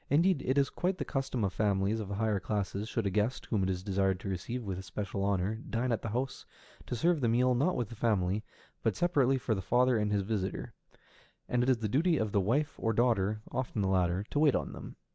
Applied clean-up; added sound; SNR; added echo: none; none; none; none.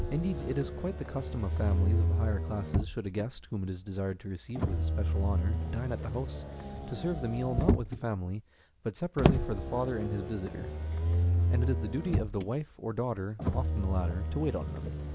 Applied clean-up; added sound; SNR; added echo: none; Motor vehicle (road); -3 dB; none.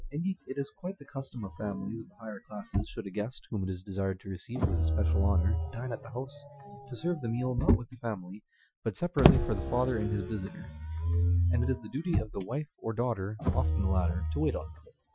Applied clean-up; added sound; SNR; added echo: classical method Wiener filter.